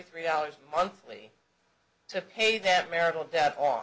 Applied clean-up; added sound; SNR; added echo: none; none; none; none.